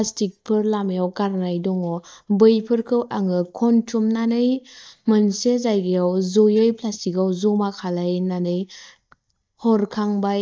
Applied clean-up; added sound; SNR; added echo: neural mask model DeepFilterNet 3.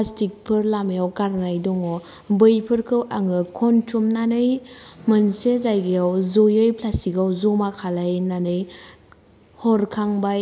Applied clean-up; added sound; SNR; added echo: none; none; none; none.